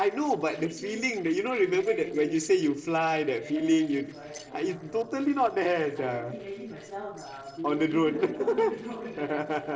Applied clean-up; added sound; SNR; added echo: neural separator model SepFormer DNS4.